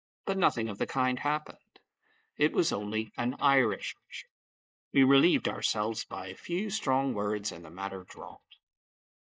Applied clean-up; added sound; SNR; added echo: neural mask model Resemble Enhance denoiser.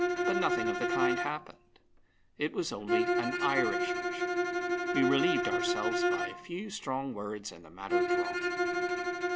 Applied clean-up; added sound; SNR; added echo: none; Bowed string instrument; -4 dB; none.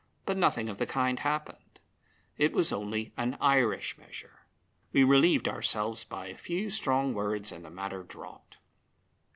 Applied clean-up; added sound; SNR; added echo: none; none; none; none.